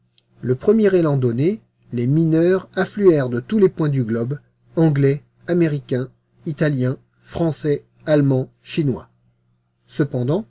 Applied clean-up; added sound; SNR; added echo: none; none; none; none.